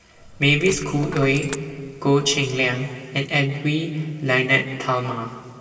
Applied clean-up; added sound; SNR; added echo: none; Coin (dropping); 17 dB; reverberation time 2.3 s.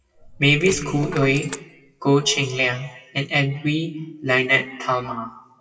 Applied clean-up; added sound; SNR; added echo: classical method WPE with log-MMSE.